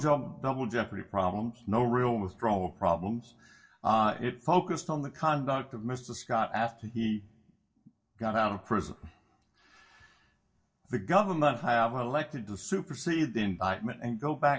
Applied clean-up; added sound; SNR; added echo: none; none; none; reverberation time 0.2 s.